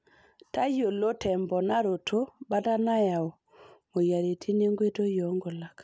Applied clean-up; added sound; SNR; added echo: none; none; none; none.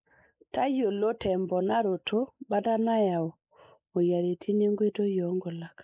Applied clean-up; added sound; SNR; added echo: neural mask model Resemble Enhance denoiser.